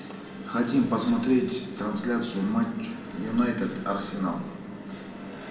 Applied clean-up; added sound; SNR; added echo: none; none; none; reverberation time 0.9 s.